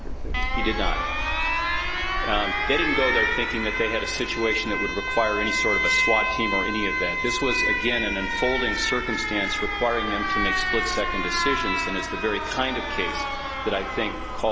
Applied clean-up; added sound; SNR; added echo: none; Alarm; -2 dB; none.